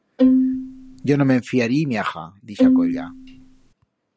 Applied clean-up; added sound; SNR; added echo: none; Bowed string instrument; -5 dB; none.